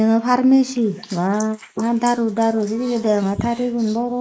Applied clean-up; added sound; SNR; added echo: neural mask model Resemble Enhance denoiser.